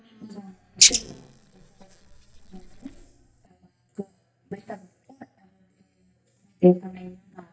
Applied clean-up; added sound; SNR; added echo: neural mask model DeepFilterNet 3.